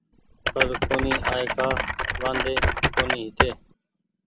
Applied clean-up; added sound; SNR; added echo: none; Typing; -4 dB; none.